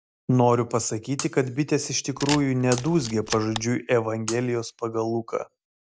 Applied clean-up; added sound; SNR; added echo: none; Camera + Shatter; 13 dB; none.